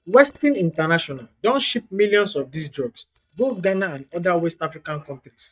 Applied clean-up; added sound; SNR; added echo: neural mask model DeepFilterNet 3.